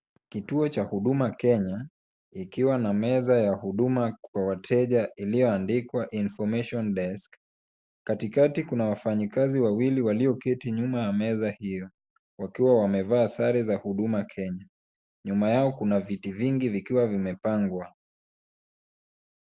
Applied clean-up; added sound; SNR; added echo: none; none; none; none.